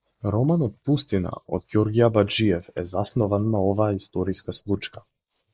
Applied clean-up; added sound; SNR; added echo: neural mask model Resemble Enhance denoiser.